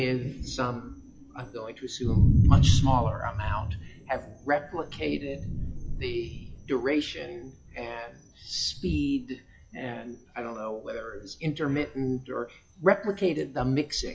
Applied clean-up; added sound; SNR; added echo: classical method log-MMSE.